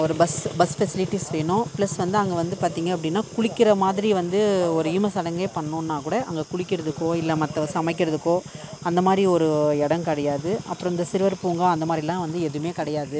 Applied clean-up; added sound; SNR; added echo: none; none; none; none.